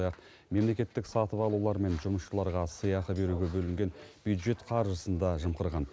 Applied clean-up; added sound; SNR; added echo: none; none; none; none.